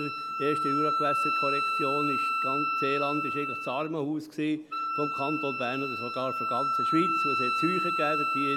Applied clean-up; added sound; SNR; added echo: none; Wind instrument, woodwind instrument; -3 dB; none.